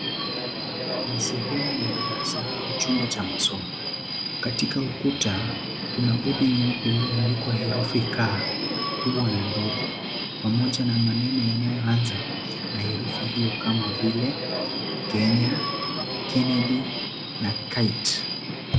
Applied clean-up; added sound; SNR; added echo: none; Subway, metro, underground; 3 dB; none.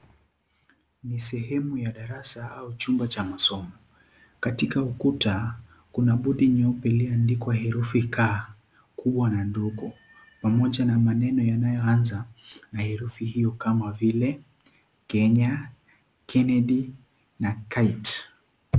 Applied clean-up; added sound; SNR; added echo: none; none; none; none.